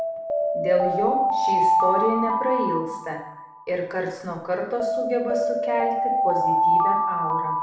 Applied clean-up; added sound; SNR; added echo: none; Alarm; -4 dB; reverberation time 0.7 s.